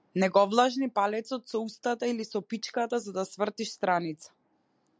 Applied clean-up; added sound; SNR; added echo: none; none; none; none.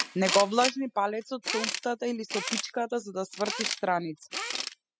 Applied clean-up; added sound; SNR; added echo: classical method spectral subtraction.